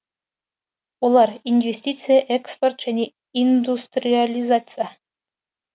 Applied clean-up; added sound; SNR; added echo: none; none; none; none.